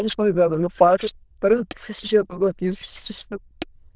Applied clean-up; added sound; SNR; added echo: neural diffusion model UNIVERSE++.